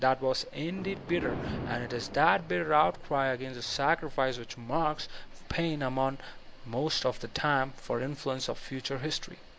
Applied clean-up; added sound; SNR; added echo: none; Thunder; 14 dB; none.